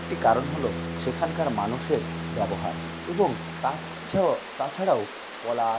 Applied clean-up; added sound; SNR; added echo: none; Bowed string instrument + Water; 7 dB; none.